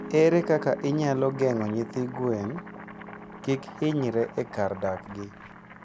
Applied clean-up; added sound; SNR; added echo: none; Piano + Boiling; 13 dB; none.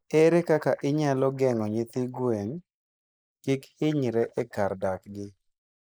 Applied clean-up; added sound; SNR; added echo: neural mask model Resemble Enhance denoiser.